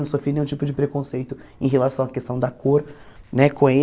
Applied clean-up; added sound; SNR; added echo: none; none; none; none.